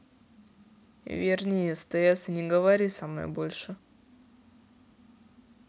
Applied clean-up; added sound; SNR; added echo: none; none; none; none.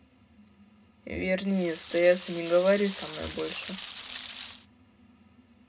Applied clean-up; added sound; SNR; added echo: none; Rain; 13 dB; reverberation time 0.2 s.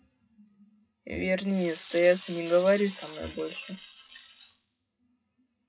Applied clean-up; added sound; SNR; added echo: classical method WPE with log-MMSE.